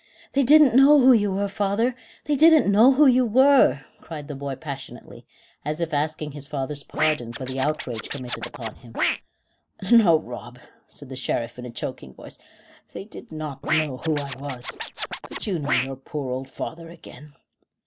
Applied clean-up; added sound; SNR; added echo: neural mask model Resemble Enhance denoiser.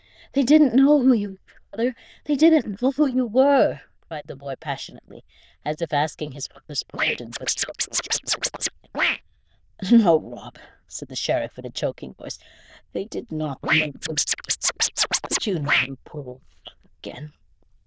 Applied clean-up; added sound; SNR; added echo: neural diffusion model UNIVERSE++.